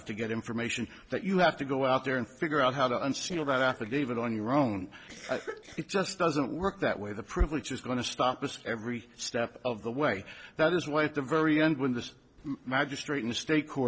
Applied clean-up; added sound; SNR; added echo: neural separator model SepFormer DNS4.